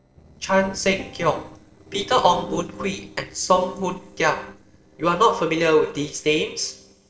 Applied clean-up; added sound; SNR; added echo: neural separator model SepFormer DNS4.